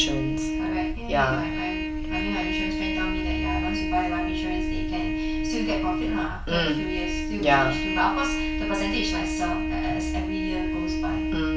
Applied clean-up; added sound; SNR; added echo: none; Trumpet; 0 dB; reverberation time 0.2 s.